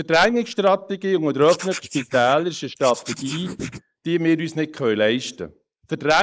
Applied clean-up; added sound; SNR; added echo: neural mask model Resemble Enhance denoiser.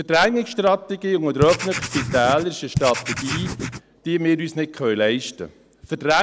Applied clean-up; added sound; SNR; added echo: none; Writing; 5 dB; none.